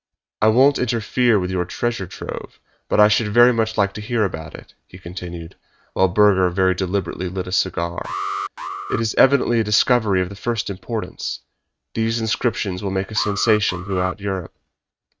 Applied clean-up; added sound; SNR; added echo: neural mask model RNNoise.